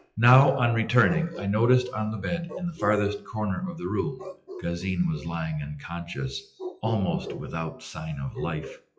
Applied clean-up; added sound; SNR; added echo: classical method WPE with log-MMSE.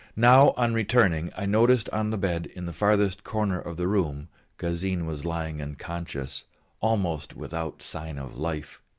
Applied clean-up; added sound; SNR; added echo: none; none; none; none.